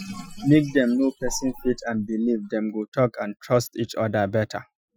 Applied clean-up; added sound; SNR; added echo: classical method Wiener filter.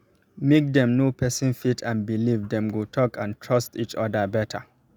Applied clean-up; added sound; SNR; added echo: none; none; none; none.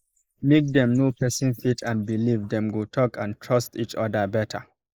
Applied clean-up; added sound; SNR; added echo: neural mask model Resemble Enhance denoiser.